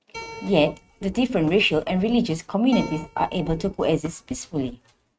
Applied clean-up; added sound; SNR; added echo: neural mask model RNNoise.